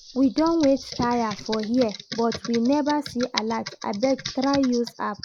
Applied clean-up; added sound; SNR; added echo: none; Computer keyboard; 13 dB; none.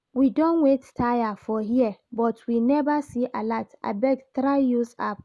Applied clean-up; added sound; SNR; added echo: none; none; none; none.